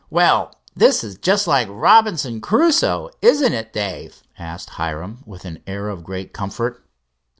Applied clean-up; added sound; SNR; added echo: none; none; none; none.